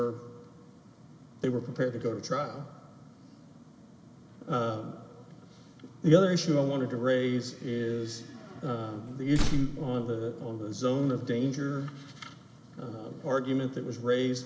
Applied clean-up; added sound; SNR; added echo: none; Slam; -1 dB; none.